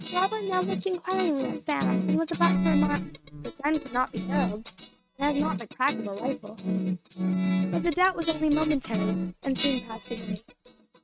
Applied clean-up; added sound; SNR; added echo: neural mask model RNNoise.